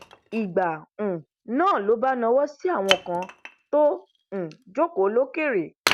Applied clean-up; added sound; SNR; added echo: none; Wood; 9 dB; none.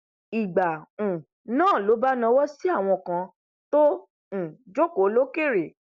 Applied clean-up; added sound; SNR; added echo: none; none; none; none.